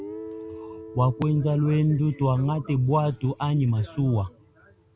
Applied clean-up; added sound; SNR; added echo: none; Guitar; 18 dB; none.